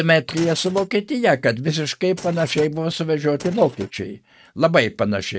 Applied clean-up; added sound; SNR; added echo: neural mask model RNNoise.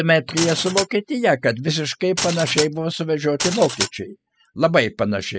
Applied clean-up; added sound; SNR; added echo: classical method spectral subtraction.